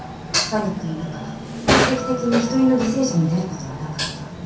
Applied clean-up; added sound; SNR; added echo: none; Dishes, pots, and pans; 2 dB; reverberation time 0.6 s.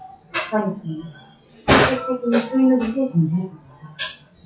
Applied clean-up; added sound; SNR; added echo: classical method WPE with log-MMSE.